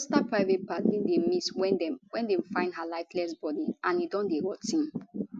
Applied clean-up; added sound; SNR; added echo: none; none; none; none.